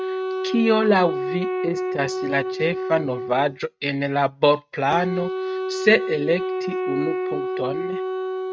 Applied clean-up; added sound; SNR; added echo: neural mask model RNNoise.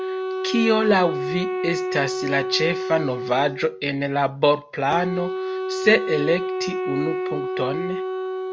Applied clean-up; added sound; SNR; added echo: none; Wind instrument, woodwind instrument; 4 dB; none.